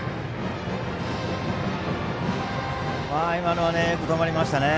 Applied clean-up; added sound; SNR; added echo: none; none; none; none.